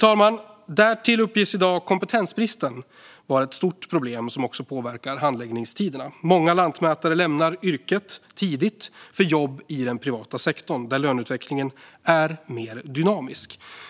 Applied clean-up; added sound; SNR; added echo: none; none; none; none.